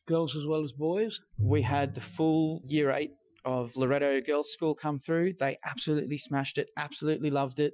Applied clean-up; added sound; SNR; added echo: classical method Wiener filter.